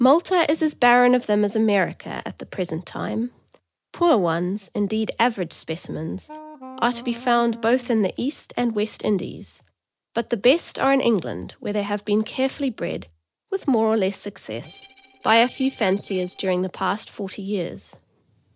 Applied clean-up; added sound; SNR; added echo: neural separator model SepFormer DNS4.